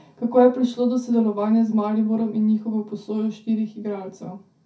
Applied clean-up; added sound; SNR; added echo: none; none; none; reverberation time 0.3 s.